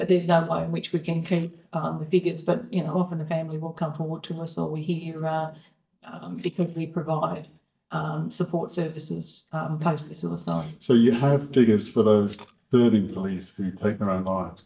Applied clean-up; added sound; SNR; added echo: neural mask model DeepFilterNet 3.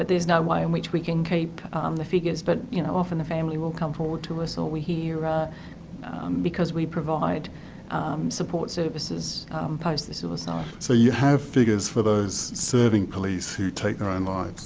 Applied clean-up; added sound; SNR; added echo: none; none; none; none.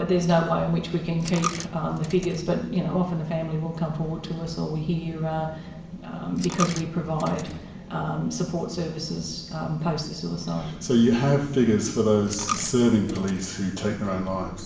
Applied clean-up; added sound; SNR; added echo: none; Coin (dropping); 14 dB; reverberation time 0.9 s.